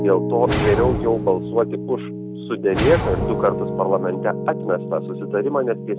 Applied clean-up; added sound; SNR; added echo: none; Whoosh, swoosh, swish + Piano; 3 dB; none.